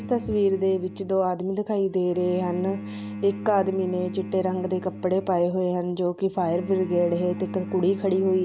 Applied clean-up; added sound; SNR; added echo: none; Bowed string instrument; 12 dB; none.